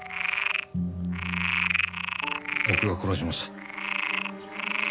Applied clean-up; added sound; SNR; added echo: none; Frog; -3 dB; none.